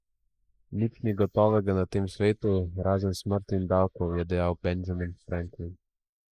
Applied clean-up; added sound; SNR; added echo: neural mask model Resemble Enhance denoiser.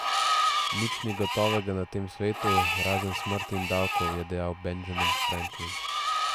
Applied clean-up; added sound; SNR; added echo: none; Screech; -2 dB; none.